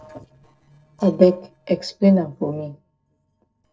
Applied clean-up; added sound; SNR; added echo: neural separator model SepFormer DNS4.